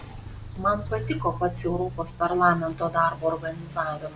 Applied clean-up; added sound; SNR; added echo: none; Walk, footsteps; 11 dB; none.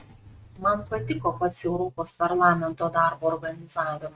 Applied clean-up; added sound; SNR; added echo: neural mask model RNNoise.